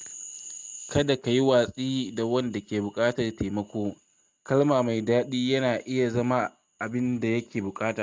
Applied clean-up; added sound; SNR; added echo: neural mask model RNNoise.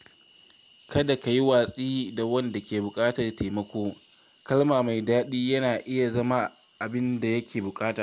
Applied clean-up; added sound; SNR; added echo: none; Cricket / Frog; 13 dB; none.